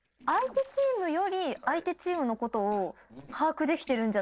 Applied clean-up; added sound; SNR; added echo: neural separator model SepFormer DNS4.